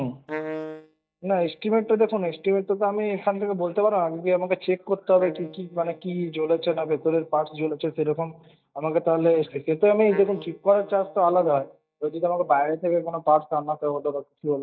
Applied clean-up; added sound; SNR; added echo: neural mask model DeepFilterNet 3.